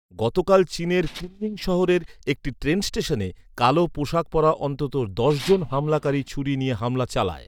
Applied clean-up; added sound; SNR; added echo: neural mask model DeepFilterNet 3.